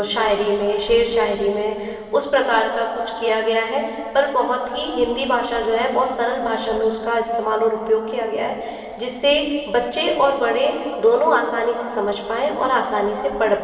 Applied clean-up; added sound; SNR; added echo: none; none; none; reverberation time 2.5 s.